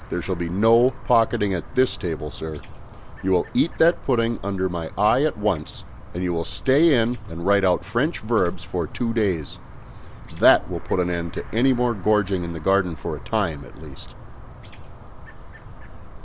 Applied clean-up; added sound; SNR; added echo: none; Chirp, tweet; 11 dB; none.